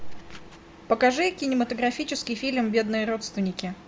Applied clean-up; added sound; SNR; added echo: none; none; none; none.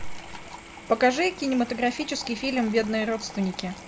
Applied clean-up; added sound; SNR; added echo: none; Sink (filling or washing) / Water tap, faucet; 17 dB; none.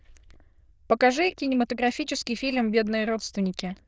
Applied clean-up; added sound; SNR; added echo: neural diffusion model UNIVERSE++.